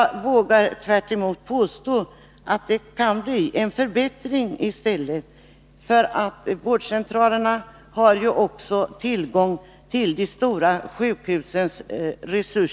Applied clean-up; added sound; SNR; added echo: none; none; none; none.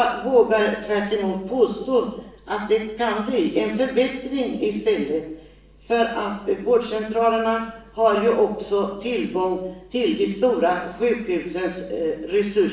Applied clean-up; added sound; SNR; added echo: none; none; none; reverberation time 0.7 s.